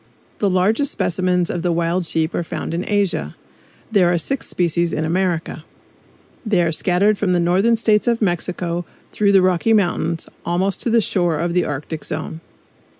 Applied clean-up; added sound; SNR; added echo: none; none; none; none.